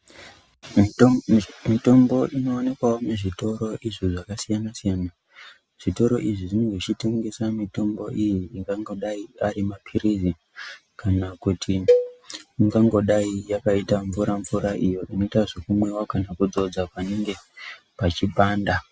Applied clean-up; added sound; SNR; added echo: none; Cowbell; 2 dB; none.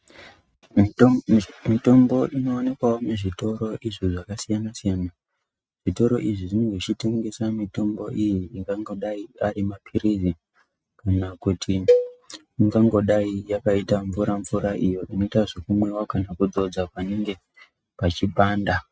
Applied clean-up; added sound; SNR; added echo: neural mask model RNNoise.